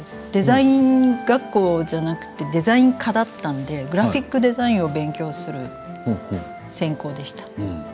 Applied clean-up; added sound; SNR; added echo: none; none; none; none.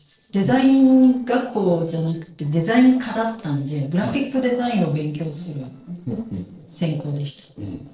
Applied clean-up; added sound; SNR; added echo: neural separator model SepFormer DNS4.